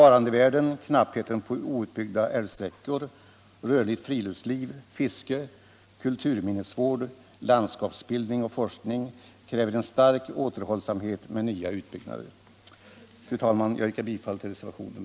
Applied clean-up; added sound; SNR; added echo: none; none; none; none.